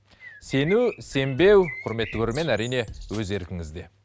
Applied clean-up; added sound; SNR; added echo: none; Drum kit + Bird; 15 dB; none.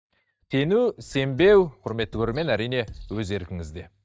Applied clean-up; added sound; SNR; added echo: neural mask model DeepFilterNet 3.